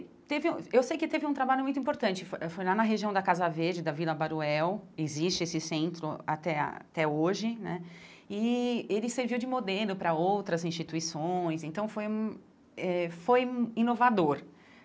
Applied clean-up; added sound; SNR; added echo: none; none; none; none.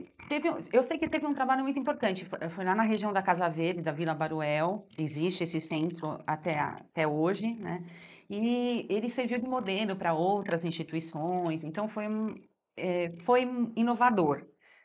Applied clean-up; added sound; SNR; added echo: neural mask model Resemble Enhance denoiser.